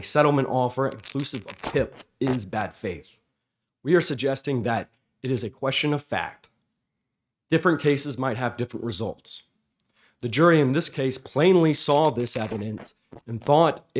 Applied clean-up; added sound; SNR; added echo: neural mask model RNNoise.